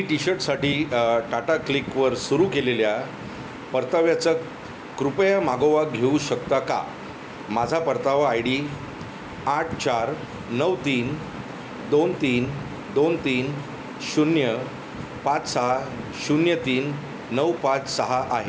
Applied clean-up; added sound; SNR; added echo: none; none; none; none.